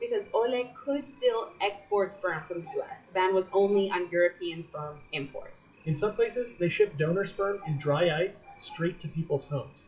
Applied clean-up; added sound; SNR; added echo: classical method WPE with log-MMSE.